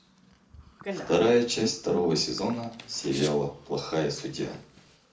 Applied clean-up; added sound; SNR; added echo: none; Bicycle; 13 dB; reverberation time 0.3 s.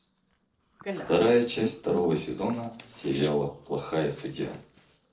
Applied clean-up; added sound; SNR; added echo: neural separator model SepFormer DNS4.